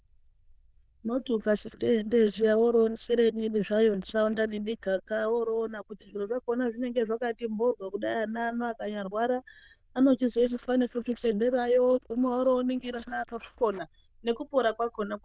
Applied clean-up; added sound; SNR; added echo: neural diffusion model UNIVERSE++.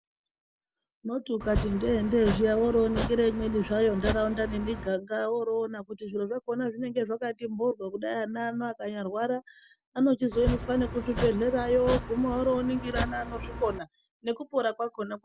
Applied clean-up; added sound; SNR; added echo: none; Domestic sounds, home sounds; 6 dB; none.